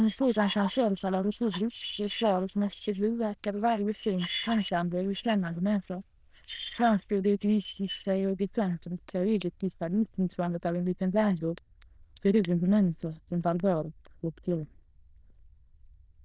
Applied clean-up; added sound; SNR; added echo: neural diffusion model UNIVERSE++.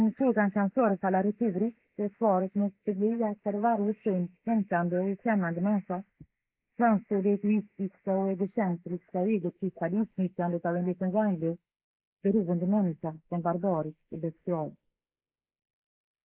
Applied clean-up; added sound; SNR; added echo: neural mask model Resemble Enhance denoiser.